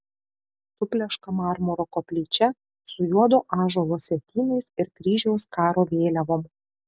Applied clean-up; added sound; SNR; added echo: none; none; none; none.